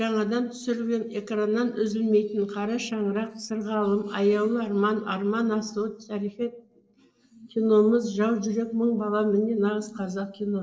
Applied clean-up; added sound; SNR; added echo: neural separator model SepFormer DNS4.